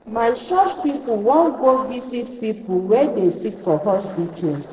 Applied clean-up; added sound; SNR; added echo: neural separator model SepFormer DNS4.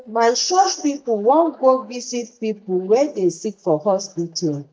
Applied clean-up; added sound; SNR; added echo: neural mask model DeepFilterNet 3.